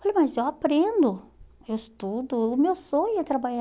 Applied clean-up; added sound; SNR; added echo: none; none; none; none.